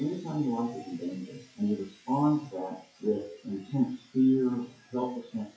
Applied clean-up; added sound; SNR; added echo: classical method WPE with log-MMSE.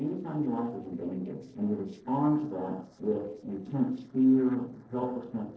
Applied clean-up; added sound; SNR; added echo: neural separator model SepFormer DNS4.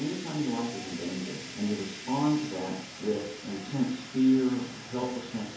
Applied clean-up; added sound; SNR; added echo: none; Fire; 13 dB; reverberation time 2.4 s.